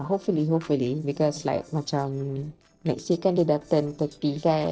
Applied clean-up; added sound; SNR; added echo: neural separator model SepFormer DNS4.